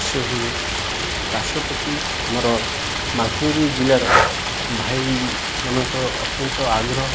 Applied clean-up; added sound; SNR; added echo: none; Stream + Breathing; -1 dB; none.